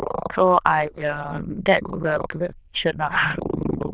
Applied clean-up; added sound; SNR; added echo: neural diffusion model UNIVERSE++.